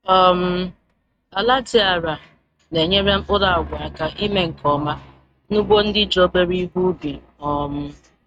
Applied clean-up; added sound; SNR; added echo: neural mask model RNNoise.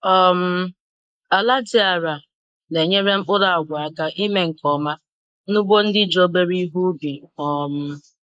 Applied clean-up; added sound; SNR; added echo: neural mask model Resemble Enhance denoiser.